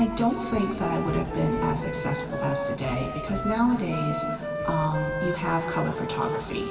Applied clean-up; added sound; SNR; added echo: none; Wind instrument, woodwind instrument; 5 dB; reverberation time 2.6 s.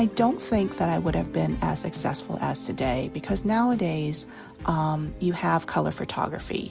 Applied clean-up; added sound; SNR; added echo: none; none; none; none.